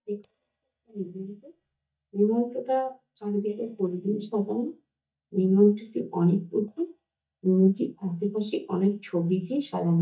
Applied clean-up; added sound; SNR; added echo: neural mask model DeepFilterNet 3.